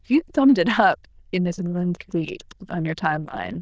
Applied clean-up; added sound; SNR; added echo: neural diffusion model UNIVERSE++.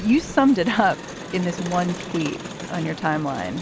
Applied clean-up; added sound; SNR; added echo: none; Crowd; 11 dB; none.